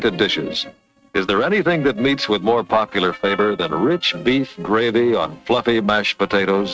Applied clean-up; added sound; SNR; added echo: neural mask model RNNoise.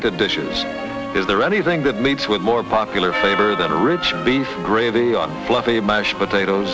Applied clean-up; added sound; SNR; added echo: none; Percussion; 13 dB; none.